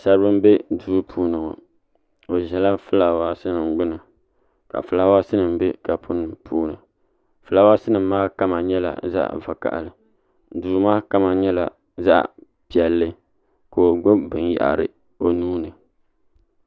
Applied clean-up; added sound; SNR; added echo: none; none; none; none.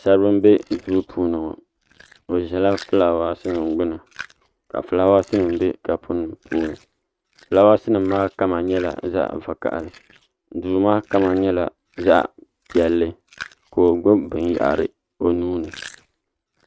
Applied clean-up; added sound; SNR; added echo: neural mask model RNNoise.